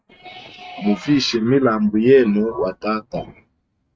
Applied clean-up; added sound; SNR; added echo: neural mask model RNNoise.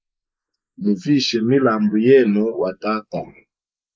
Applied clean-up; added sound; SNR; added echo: neural mask model Resemble Enhance denoiser.